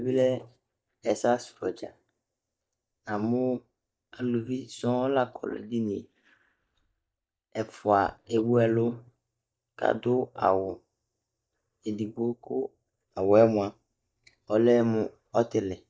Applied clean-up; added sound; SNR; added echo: neural mask model DeepFilterNet 3.